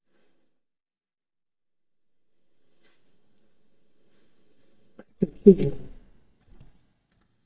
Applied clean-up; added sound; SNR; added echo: neural mask model DeepFilterNet 3.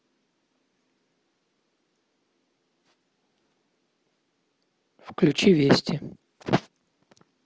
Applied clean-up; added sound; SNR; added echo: none; none; none; none.